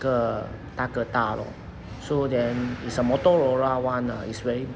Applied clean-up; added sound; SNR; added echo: none; none; none; none.